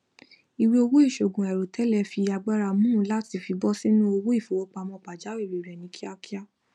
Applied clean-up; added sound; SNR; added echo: none; none; none; none.